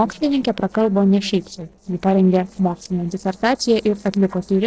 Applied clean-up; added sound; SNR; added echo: neural separator model SepFormer DNS4.